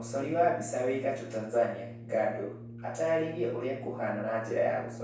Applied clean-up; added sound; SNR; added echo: none; Brass instrument; 13 dB; reverberation time 0.6 s.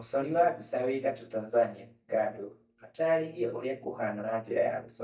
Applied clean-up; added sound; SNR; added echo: neural mask model DeepFilterNet 3.